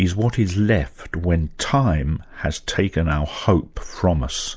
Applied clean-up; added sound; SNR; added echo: none; none; none; none.